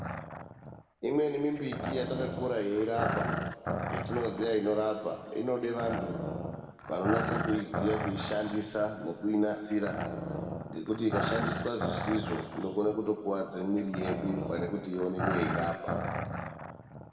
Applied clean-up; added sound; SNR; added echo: none; Growling; 4 dB; reverberation time 2.0 s.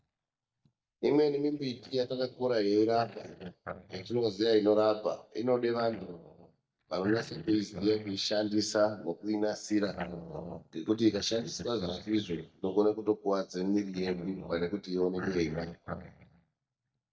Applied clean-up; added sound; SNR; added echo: neural mask model DeepFilterNet 3.